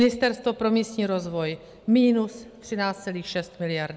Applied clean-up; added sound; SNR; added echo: none; none; none; none.